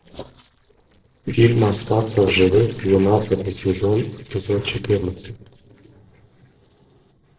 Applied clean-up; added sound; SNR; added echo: neural separator model SepFormer DNS4.